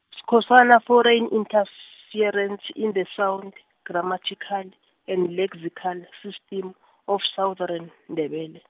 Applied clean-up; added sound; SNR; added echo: none; none; none; none.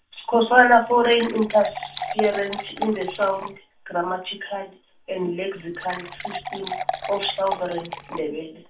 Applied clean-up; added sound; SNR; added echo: none; Fill (with liquid) / Water; 9 dB; reverberation time 0.2 s.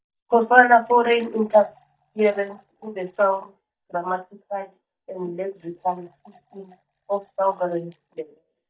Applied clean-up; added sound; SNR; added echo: neural mask model DeepFilterNet 3.